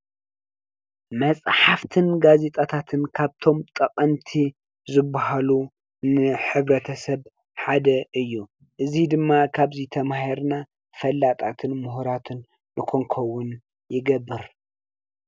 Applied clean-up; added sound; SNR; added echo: none; none; none; none.